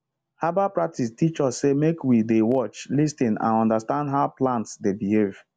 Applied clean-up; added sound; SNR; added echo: none; none; none; none.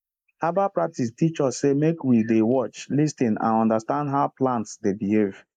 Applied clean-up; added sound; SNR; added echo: neural mask model Resemble Enhance denoiser.